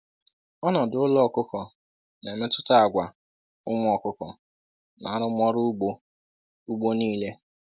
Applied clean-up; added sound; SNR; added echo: none; none; none; none.